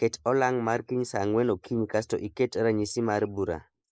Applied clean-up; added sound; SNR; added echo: neural mask model Resemble Enhance denoiser.